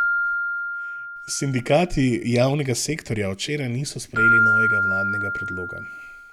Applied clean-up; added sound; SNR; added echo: none; Keyboard (musical); -1 dB; none.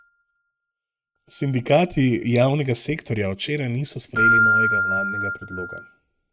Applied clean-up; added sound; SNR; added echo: neural mask model RNNoise.